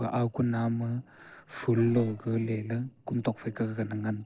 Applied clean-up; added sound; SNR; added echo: neural separator model SepFormer DNS4.